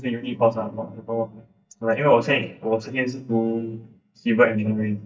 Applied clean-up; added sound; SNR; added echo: neural mask model DeepFilterNet 3.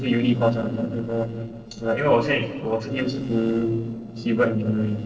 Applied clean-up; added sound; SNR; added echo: neural separator model SepFormer DNS4.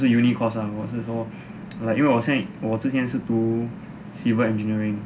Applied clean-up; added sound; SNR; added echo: none; none; none; none.